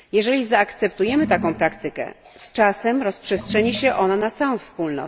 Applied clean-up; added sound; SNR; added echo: none; Sink (filling or washing) / Water; 12 dB; none.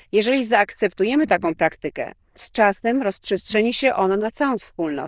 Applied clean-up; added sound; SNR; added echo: neural diffusion model UNIVERSE++.